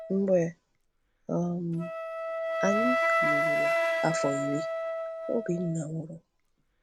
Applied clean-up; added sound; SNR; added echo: none; Wind instrument, woodwind instrument; -1 dB; none.